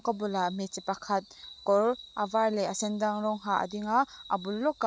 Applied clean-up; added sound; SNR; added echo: none; none; none; none.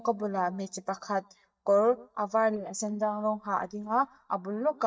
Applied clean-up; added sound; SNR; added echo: neural mask model DeepFilterNet 3.